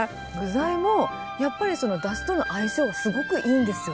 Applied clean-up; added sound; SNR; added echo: none; none; none; none.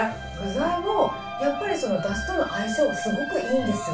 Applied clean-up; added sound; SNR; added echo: none; Wind; 12 dB; reverberation time 0.3 s.